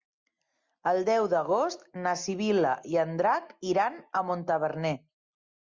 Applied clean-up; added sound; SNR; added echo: none; none; none; none.